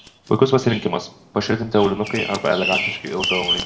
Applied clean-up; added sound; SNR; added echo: none; Bird vocalization, bird call, bird song; 7 dB; reverberation time 0.5 s.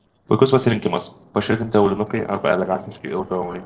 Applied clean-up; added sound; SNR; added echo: neural separator model SepFormer DNS4.